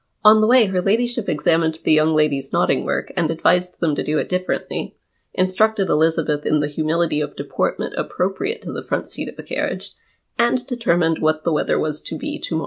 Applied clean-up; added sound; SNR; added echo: none; none; none; none.